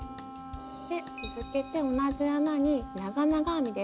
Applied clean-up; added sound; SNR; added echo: none; Wind instrument, woodwind instrument; 14 dB; none.